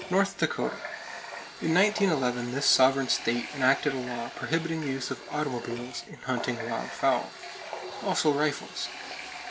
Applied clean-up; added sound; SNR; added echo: none; Water tap, faucet; 11 dB; none.